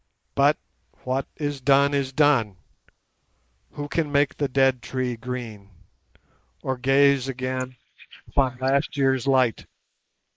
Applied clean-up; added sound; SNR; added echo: neural mask model Resemble Enhance denoiser.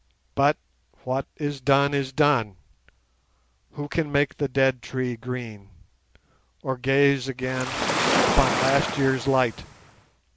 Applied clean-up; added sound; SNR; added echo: none; Waves, surf; 1 dB; none.